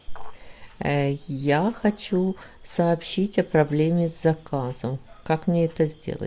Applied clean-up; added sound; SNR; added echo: none; none; none; none.